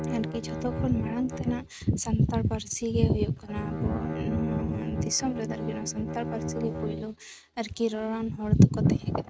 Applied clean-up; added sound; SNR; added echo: neural mask model RNNoise.